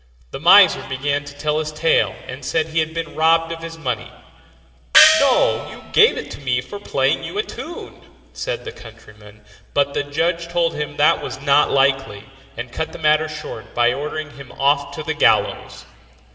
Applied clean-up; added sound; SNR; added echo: none; Gong; -3 dB; reverberation time 2.6 s.